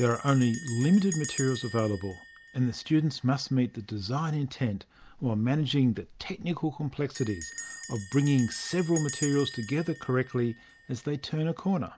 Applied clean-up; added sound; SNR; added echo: none; Bell; 16 dB; none.